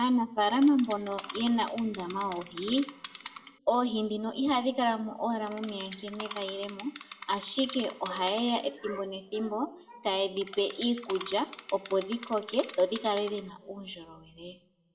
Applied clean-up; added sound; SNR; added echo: none; Insect; 11 dB; reverberation time 1.4 s.